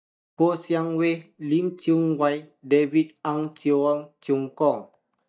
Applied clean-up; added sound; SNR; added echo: neural mask model DeepFilterNet 3.